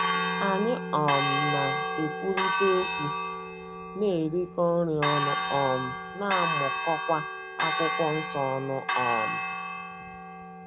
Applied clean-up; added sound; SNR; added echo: none; Church bell; 1 dB; none.